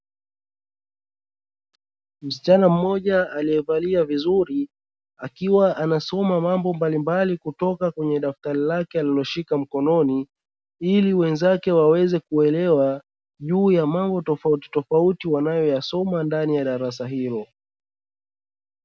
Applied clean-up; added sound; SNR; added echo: none; none; none; none.